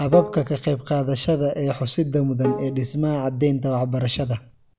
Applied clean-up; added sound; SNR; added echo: none; Bowed string instrument; 13 dB; none.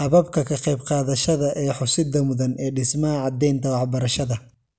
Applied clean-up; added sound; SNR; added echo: none; none; none; none.